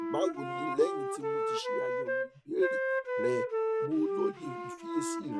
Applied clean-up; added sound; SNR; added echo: none; Wind instrument, woodwind instrument; -2 dB; none.